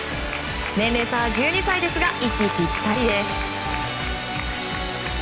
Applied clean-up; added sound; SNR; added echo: none; Bowed string instrument; 9 dB; none.